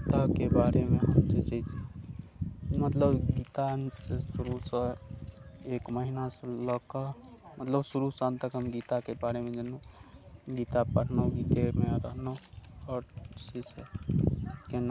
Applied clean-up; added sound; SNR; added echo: none; none; none; none.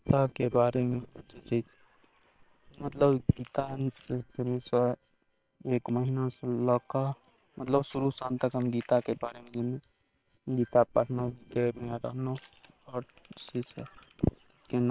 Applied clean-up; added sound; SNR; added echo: neural separator model SepFormer WHAM!.